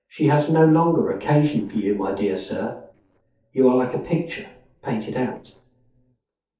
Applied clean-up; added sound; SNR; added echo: neural separator model SepFormer DNS4.